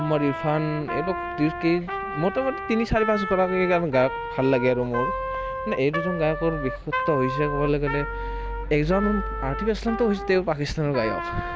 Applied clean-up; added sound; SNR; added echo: none; Trumpet; 7 dB; none.